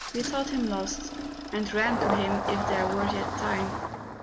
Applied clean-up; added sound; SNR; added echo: none; Engine starting; 1 dB; none.